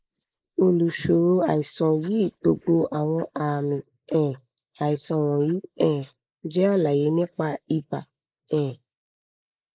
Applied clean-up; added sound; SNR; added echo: neural mask model Resemble Enhance denoiser.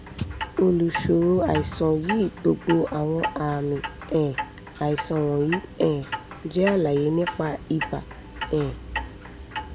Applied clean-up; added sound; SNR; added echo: none; Clock; 9 dB; none.